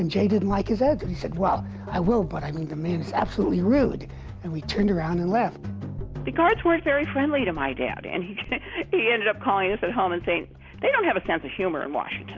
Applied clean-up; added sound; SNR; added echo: none; none; none; none.